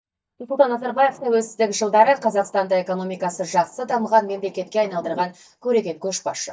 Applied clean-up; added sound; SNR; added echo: neural mask model DeepFilterNet 3.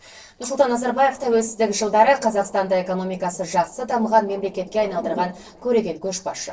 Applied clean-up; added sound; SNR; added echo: neural separator model SepFormer DNS4.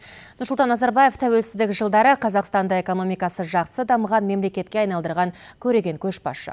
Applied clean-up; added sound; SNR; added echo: none; none; none; none.